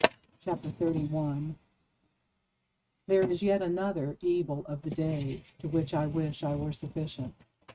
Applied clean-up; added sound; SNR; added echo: neural mask model RNNoise.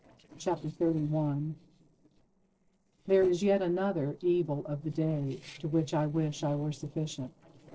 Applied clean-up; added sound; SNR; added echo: neural separator model SepFormer DNS4.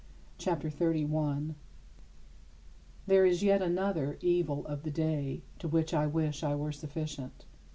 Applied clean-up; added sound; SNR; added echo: none; none; none; none.